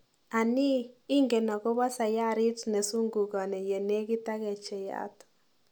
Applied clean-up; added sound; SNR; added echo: none; none; none; none.